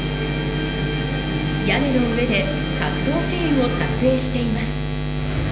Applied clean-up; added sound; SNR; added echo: none; Buzz; 2 dB; reverberation time 0.8 s.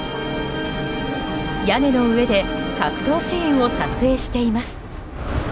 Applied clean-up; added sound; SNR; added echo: none; none; none; none.